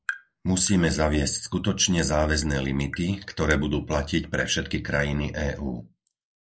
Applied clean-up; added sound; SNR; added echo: neural mask model Resemble Enhance denoiser.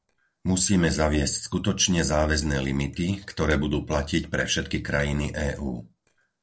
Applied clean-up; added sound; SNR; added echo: neural separator model SepFormer DNS4.